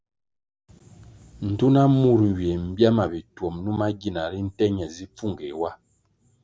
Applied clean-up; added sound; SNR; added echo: none; none; none; none.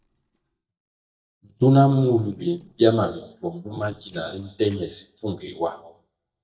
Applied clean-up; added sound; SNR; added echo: neural mask model DeepFilterNet 3.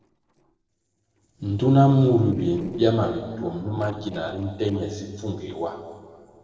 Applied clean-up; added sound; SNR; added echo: neural separator model SepFormer DNS4.